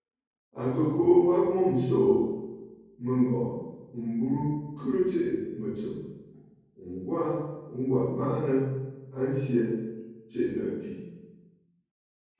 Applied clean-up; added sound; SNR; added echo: none; none; none; reverberation time 1.3 s.